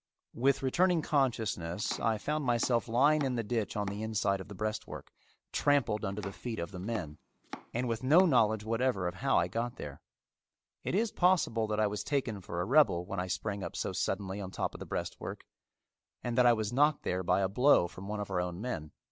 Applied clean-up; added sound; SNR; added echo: none; Domestic sounds, home sounds; 18 dB; none.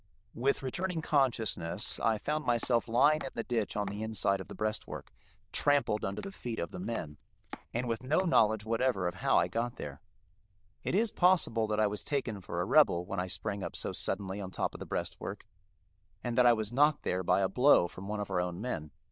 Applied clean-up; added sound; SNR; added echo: neural diffusion model UNIVERSE++.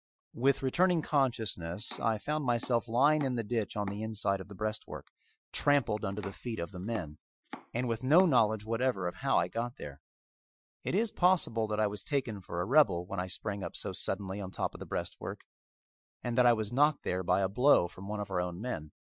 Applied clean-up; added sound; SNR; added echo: classical method Wiener filter.